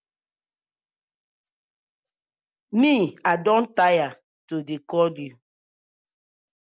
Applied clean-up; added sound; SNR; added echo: none; none; none; none.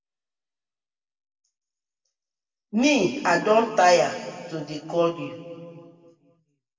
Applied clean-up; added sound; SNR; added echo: none; none; none; reverberation time 1.9 s.